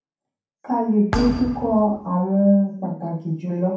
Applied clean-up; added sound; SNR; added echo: none; Thump, thud; 10 dB; reverberation time 0.7 s.